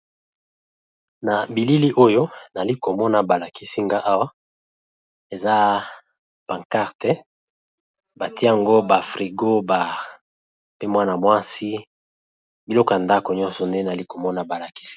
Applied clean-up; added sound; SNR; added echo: none; none; none; none.